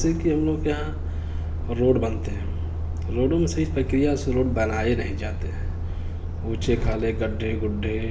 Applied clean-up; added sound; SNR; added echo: none; Truck; 2 dB; reverberation time 2.5 s.